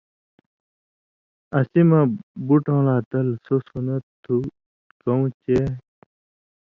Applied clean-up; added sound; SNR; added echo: none; none; none; none.